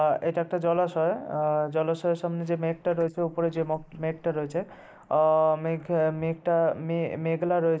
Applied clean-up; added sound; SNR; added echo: neural mask model Resemble Enhance denoiser.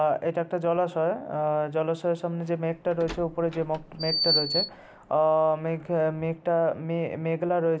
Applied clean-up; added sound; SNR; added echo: none; Door; 6 dB; none.